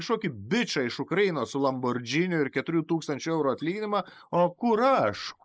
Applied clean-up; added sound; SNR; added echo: neural mask model Resemble Enhance denoiser.